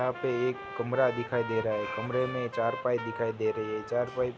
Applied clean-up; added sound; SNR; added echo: none; Trumpet; 10 dB; none.